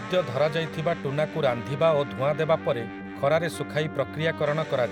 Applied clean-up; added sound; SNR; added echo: none; Trumpet + Electric guitar; 10 dB; none.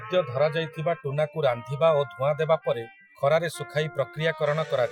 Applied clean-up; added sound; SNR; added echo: classical method Wiener filter.